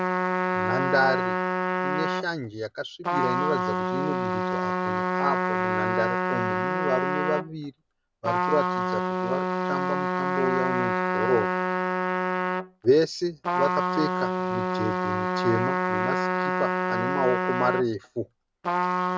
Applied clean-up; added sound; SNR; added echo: none; Trumpet; -3 dB; none.